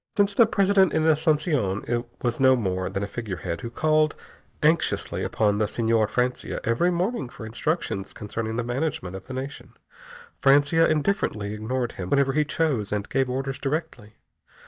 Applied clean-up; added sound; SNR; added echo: neural mask model DeepFilterNet 3.